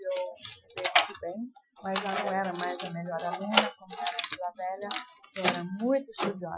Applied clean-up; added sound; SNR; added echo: classical method Wiener filter.